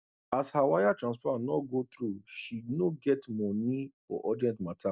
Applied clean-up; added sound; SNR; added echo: none; none; none; none.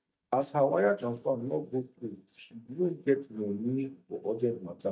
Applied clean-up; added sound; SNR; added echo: neural mask model DeepFilterNet 3.